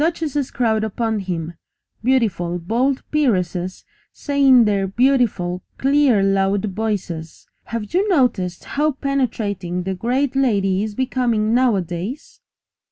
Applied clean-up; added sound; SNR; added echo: none; none; none; none.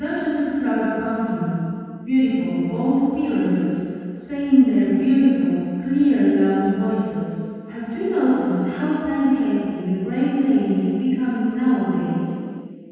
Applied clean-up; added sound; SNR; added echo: none; none; none; reverberation time 2.1 s.